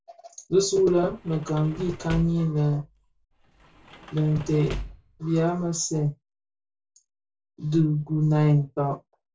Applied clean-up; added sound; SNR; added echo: none; Sliding door / Slam; 15 dB; reverberation time 0.2 s.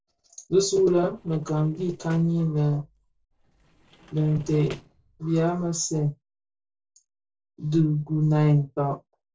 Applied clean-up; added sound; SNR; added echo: neural separator model SepFormer DNS4.